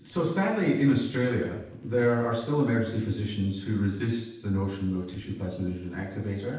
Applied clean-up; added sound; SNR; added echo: neural separator model SepFormer DNS4.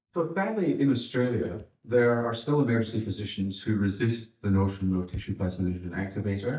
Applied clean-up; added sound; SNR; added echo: neural mask model DeepFilterNet 3.